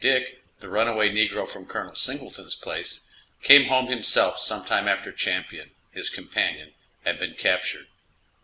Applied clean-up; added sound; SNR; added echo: none; none; none; none.